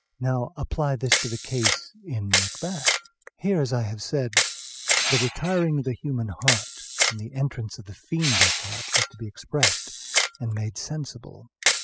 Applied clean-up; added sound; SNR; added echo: classical method spectral subtraction.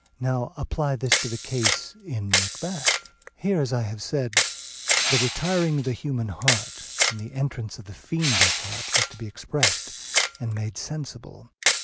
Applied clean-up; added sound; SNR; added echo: none; Crushing + Camera; -1 dB; none.